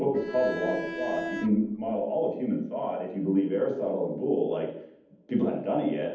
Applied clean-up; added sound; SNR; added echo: none; Bowed string instrument; 9 dB; reverberation time 0.8 s.